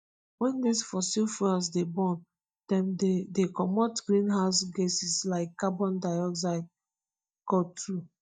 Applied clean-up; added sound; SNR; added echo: neural mask model DeepFilterNet 3.